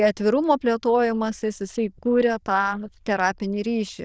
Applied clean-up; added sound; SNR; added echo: neural diffusion model UNIVERSE++.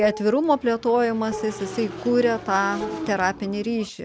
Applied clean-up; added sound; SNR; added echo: none; Motorcycle / Engine + Dishes, pots, and pans; 12 dB; none.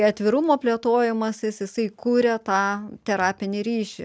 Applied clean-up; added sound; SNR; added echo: none; none; none; none.